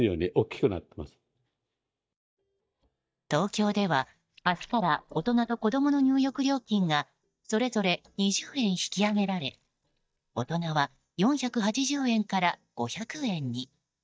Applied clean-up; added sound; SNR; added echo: neural mask model DeepFilterNet 3.